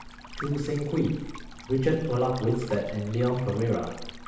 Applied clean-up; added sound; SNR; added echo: none; Stream; 13 dB; reverberation time 0.8 s.